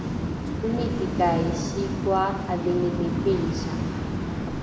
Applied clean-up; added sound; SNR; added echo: none; Waves, surf; 0 dB; reverberation time 1.0 s.